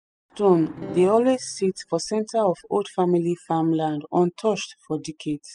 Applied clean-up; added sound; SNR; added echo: classical method spectral subtraction.